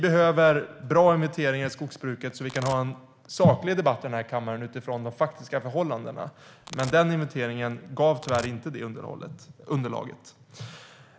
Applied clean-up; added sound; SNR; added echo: none; Domestic sounds, home sounds; 15 dB; none.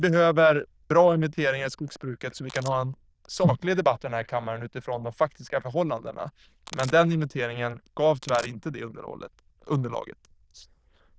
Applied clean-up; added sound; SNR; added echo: neural diffusion model UNIVERSE++.